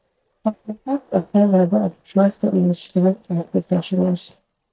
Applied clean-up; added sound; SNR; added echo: neural mask model DeepFilterNet 3.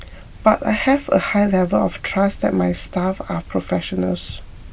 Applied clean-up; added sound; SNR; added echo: none; none; none; none.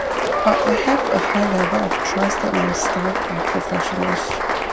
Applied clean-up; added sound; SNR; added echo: none; Applause; -2 dB; none.